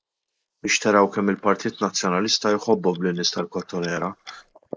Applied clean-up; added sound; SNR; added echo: neural mask model Resemble Enhance denoiser.